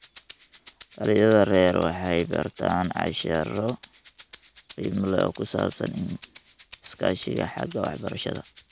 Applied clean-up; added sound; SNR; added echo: none; Rattle (instrument); 9 dB; none.